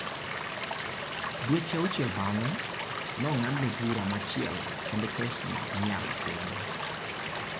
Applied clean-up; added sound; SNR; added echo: none; Stream / Liquid; 1 dB; none.